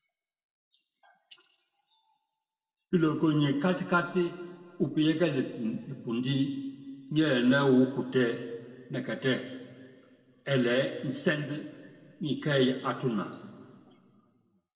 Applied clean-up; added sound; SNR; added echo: none; none; none; reverberation time 1.8 s.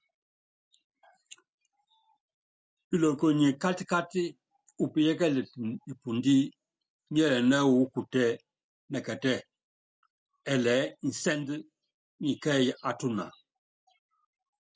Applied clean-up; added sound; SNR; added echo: none; none; none; none.